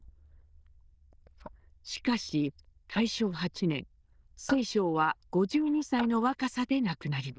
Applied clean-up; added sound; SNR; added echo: neural diffusion model UNIVERSE++.